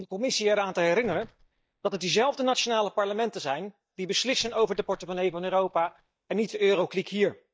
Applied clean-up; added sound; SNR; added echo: neural mask model DeepFilterNet 3.